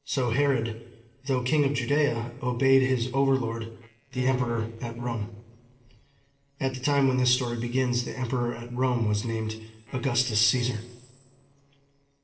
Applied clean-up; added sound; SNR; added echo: neural separator model SepFormer DNS4.